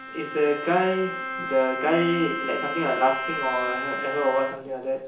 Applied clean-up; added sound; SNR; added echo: none; Bowed string instrument; 6 dB; reverberation time 0.7 s.